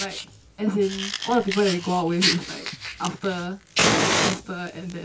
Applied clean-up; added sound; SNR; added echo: none; Fire; 1 dB; reverberation time 0.1 s.